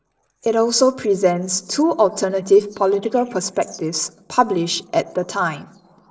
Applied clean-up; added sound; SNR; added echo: neural separator model SepFormer DNS4.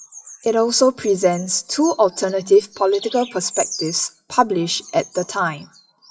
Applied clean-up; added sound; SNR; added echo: classical method WPE with log-MMSE.